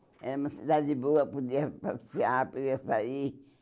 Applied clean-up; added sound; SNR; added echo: none; none; none; none.